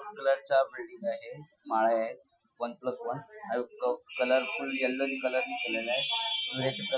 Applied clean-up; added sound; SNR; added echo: classical method Wiener filter.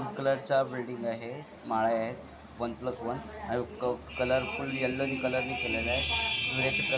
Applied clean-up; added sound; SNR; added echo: none; none; none; none.